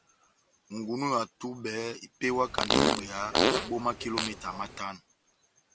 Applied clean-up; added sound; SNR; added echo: none; Fart; -5 dB; none.